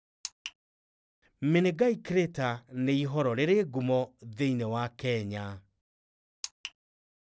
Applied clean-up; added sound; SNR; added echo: none; none; none; none.